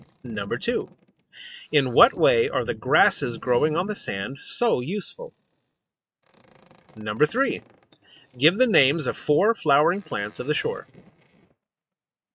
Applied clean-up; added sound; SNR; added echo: neural mask model RNNoise.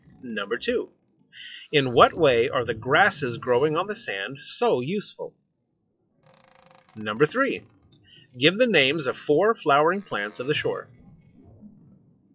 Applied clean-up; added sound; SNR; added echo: classical method log-MMSE.